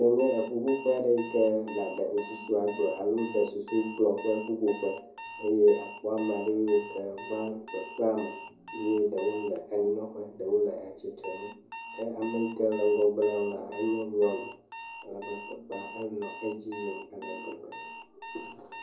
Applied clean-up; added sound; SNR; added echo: none; Alarm; 15 dB; reverberation time 0.6 s.